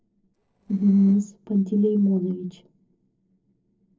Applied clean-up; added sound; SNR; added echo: neural separator model SepFormer DNS4.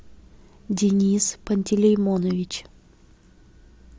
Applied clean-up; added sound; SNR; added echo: none; none; none; none.